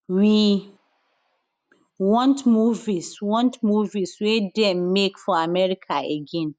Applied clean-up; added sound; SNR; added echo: none; none; none; none.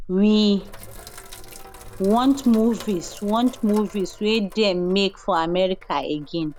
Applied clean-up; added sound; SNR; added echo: none; Sink (filling or washing); 18 dB; none.